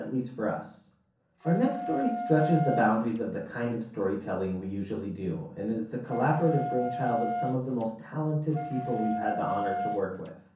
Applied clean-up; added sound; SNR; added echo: none; Wind instrument, woodwind instrument; 5 dB; reverberation time 0.6 s.